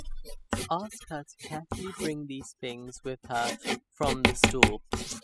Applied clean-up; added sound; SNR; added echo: classical method spectral subtraction.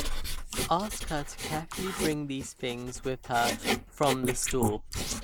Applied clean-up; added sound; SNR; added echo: neural mask model Resemble Enhance denoiser.